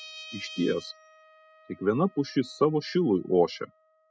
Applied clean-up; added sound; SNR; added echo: classical method spectral subtraction.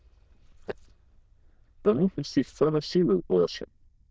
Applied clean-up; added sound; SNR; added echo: neural diffusion model UNIVERSE++.